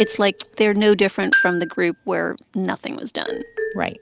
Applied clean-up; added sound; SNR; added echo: none; Marimba, xylophone; 4 dB; none.